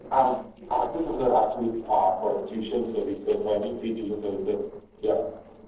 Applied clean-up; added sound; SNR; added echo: neural separator model SepFormer DNS4.